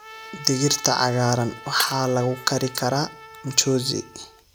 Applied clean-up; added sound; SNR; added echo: none; Trumpet + Shatter; 15 dB; none.